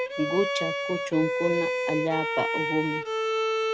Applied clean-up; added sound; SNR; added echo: none; Bowed string instrument; -1 dB; none.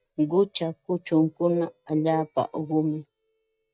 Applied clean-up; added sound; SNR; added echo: neural mask model DeepFilterNet 3.